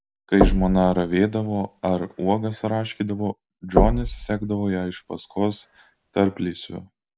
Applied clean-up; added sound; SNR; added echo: none; Knock; 3 dB; none.